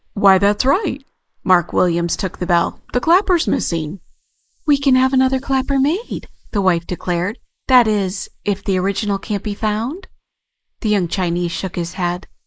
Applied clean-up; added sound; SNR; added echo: neural mask model Resemble Enhance denoiser.